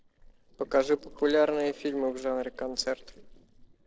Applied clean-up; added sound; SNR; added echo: neural separator model SepFormer DNS4.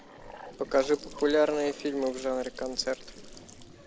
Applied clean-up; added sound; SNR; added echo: none; Fire + Trickle, dribble / Bathtub (filling or washing) / Sink (filling or washing) / Gurgling; 16 dB; none.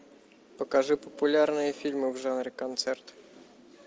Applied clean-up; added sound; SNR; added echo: none; none; none; none.